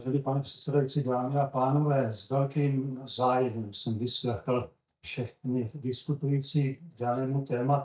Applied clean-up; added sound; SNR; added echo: neural mask model DeepFilterNet 3.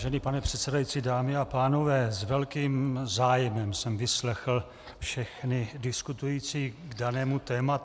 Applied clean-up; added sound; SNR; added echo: none; none; none; none.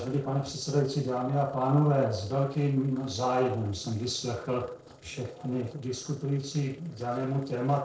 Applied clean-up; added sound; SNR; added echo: neural separator model SepFormer DNS4.